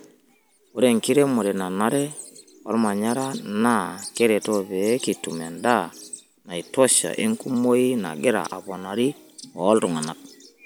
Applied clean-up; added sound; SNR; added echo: none; none; none; none.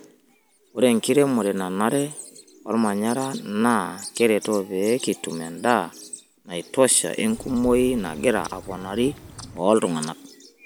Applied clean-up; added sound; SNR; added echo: none; Bird vocalization, bird call, bird song; 18 dB; none.